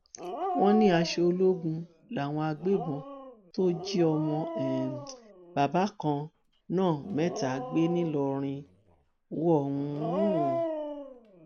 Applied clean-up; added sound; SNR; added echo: none; Dog; 8 dB; none.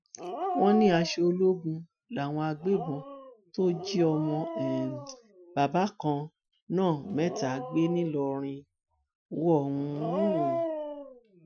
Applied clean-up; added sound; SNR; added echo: classical method Wiener filter.